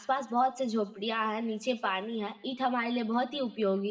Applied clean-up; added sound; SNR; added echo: none; none; none; reverberation time 1.5 s.